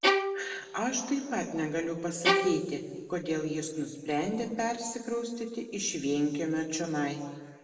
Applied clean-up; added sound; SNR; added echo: none; Bowed string instrument; -1 dB; reverberation time 1.6 s.